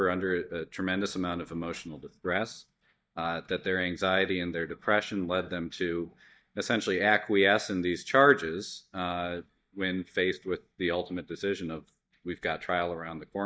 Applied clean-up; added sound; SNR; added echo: neural mask model DeepFilterNet 3.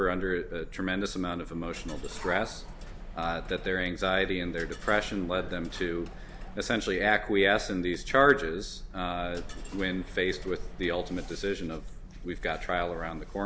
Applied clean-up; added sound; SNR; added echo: none; Coin (dropping); 19 dB; none.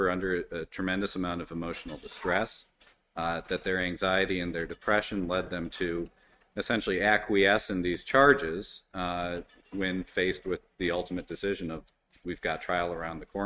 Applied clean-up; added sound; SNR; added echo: neural mask model RNNoise.